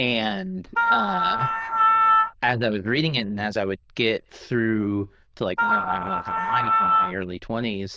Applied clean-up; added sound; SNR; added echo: neural diffusion model UNIVERSE++.